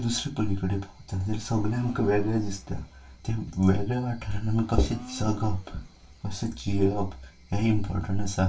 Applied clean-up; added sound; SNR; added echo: none; Domestic sounds, home sounds; 20 dB; reverberation time 0.2 s.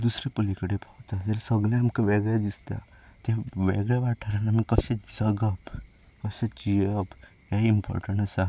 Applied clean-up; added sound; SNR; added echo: none; none; none; none.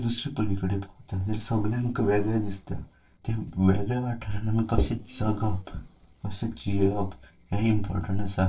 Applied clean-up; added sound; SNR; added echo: neural separator model SepFormer DNS4.